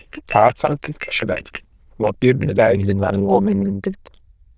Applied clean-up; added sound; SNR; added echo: neural diffusion model UNIVERSE++.